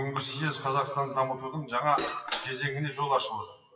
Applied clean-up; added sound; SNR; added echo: classical method WPE with log-MMSE.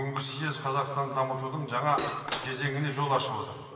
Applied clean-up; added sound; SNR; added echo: none; Cutlery, silverware / Dishes, pots, and pans; 4 dB; reverberation time 2.6 s.